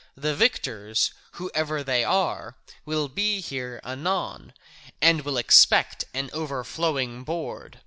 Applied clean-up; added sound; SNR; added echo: none; none; none; none.